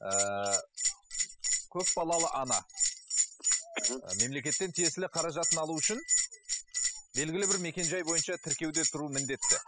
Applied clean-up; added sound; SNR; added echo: classical method spectral subtraction.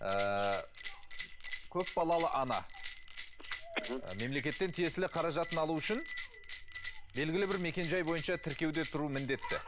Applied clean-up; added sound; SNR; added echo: none; Bell; -4 dB; none.